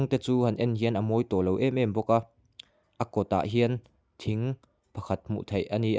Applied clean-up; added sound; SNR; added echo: none; none; none; none.